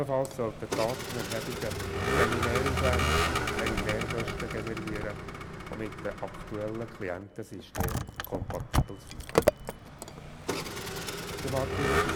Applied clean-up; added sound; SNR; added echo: none; Vehicle; -4 dB; none.